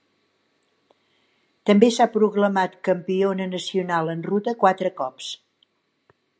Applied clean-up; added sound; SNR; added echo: none; none; none; none.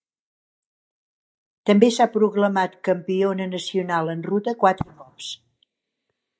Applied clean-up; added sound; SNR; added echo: neural mask model DeepFilterNet 3.